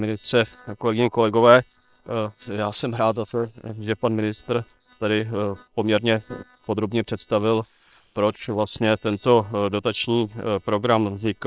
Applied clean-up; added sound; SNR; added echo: neural separator model SepFormer WHAM!.